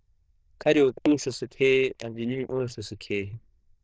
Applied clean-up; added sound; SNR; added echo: neural diffusion model UNIVERSE++.